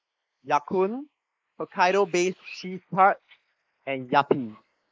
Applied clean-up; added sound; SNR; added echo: neural mask model Resemble Enhance denoiser.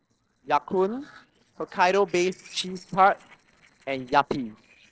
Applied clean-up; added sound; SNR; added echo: neural separator model SepFormer DNS4.